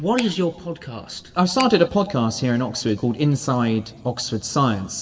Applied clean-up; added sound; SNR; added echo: none; Finger snapping; 13 dB; reverberation time 1.6 s.